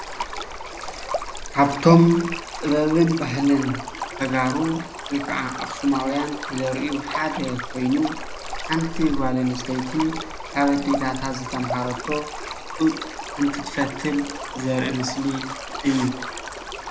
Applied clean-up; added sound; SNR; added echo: none; Stream; 8 dB; none.